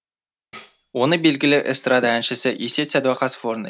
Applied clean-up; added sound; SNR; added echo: none; Tambourine; 14 dB; none.